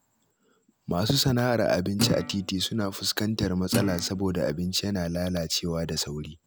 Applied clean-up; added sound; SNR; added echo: none; Guitar; 7 dB; none.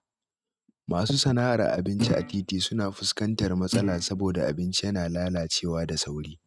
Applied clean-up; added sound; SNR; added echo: neural mask model RNNoise.